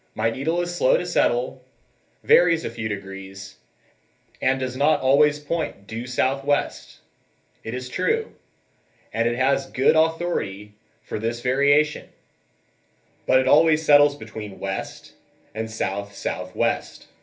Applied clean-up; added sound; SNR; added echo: none; none; none; reverberation time 0.3 s.